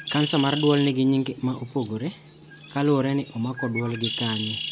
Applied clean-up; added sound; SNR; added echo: none; Bird; 10 dB; none.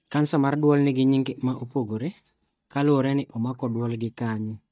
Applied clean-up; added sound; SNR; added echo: neural mask model DeepFilterNet 3.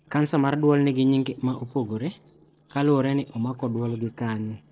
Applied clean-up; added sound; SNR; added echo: neural separator model SepFormer DNS4.